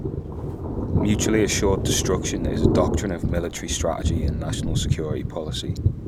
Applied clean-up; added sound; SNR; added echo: none; Thunder; -3 dB; none.